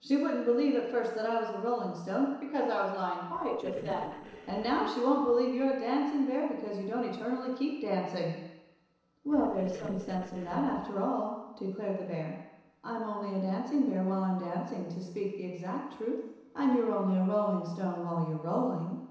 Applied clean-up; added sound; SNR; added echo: neural separator model SepFormer DNS4.